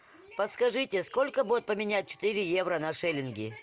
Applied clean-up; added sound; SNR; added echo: none; none; none; none.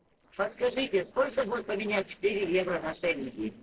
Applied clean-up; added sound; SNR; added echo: neural separator model SepFormer DNS4.